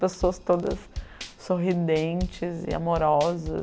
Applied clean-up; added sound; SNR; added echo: none; Drum kit; 12 dB; none.